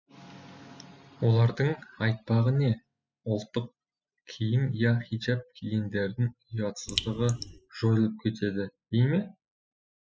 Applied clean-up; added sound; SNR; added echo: classical method spectral subtraction.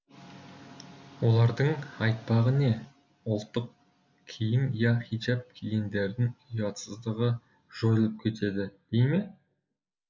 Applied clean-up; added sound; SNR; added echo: none; none; none; none.